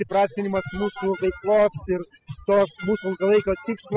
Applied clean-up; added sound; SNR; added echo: classical method spectral subtraction.